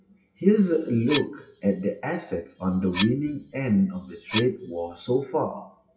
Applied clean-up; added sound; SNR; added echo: classical method WPE with log-MMSE.